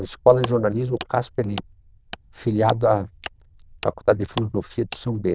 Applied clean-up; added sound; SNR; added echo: neural diffusion model UNIVERSE++.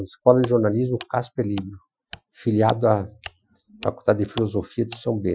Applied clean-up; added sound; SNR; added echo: classical method Wiener filter.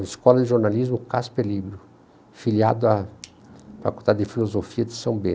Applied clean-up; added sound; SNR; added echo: none; none; none; none.